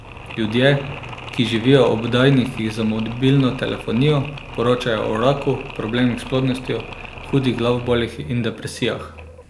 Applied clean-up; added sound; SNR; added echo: none; Mechanisms; 14 dB; none.